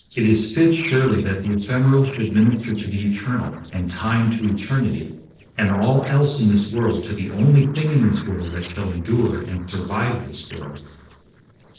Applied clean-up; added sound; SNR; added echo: neural separator model SepFormer DNS4.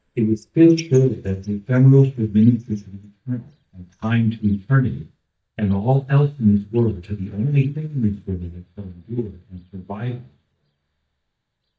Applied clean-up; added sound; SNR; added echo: neural mask model DeepFilterNet 3.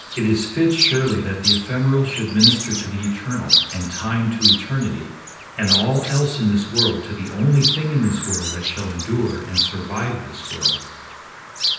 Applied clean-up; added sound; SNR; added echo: none; Chirp, tweet; 2 dB; reverberation time 0.9 s.